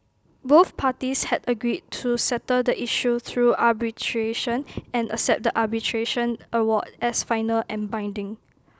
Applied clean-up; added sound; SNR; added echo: none; none; none; none.